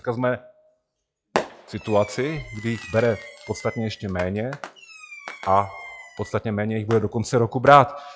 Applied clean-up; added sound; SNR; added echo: classical method log-MMSE.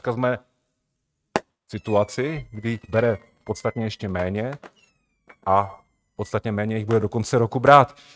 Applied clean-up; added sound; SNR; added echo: neural mask model RNNoise.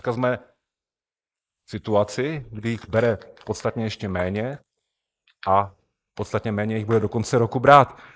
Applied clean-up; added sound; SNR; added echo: neural mask model Resemble Enhance denoiser.